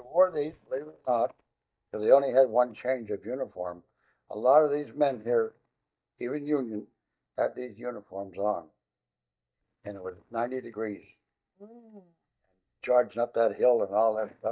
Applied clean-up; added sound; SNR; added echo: neural mask model DeepFilterNet 3.